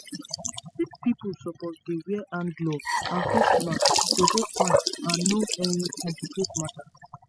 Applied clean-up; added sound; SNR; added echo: classical method spectral subtraction.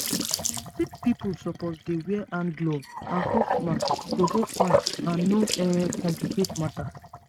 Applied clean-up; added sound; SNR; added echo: neural mask model RNNoise.